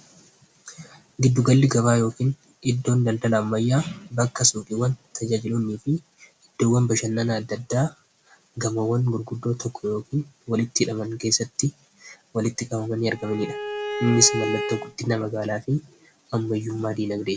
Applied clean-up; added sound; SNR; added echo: none; Bowed string instrument; 7 dB; none.